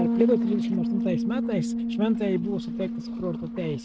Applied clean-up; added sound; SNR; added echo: neural mask model RNNoise.